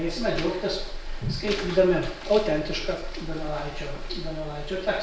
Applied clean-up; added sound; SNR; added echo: none; none; none; none.